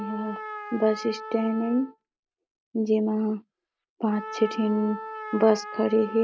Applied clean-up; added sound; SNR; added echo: none; Trumpet; 12 dB; none.